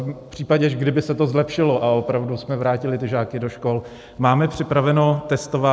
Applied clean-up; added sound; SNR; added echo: none; none; none; none.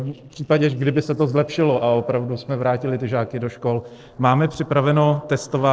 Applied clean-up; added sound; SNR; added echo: neural separator model SepFormer DNS4.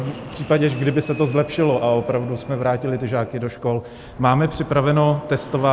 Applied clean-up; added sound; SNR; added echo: none; Fixed-wing aircraft, airplane; 18 dB; none.